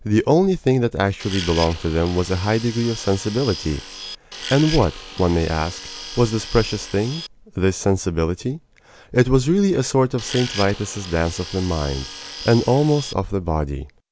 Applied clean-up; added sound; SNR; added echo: none; Tools; 13 dB; none.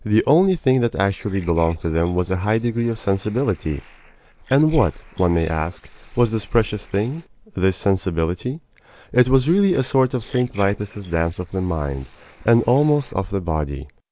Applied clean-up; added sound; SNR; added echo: neural mask model Resemble Enhance denoiser.